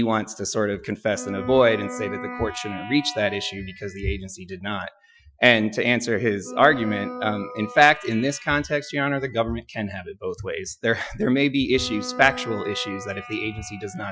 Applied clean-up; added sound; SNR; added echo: classical method Wiener filter.